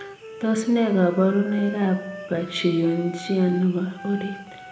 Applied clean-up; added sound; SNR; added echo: none; Wind instrument, woodwind instrument; 16 dB; reverberation time 0.8 s.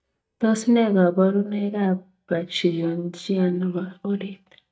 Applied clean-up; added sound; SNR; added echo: neural mask model DeepFilterNet 3.